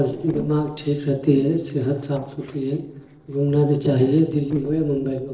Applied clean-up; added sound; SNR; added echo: neural separator model SepFormer DNS4.